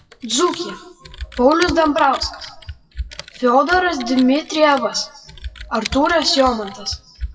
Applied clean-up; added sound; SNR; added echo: classical method WPE with log-MMSE.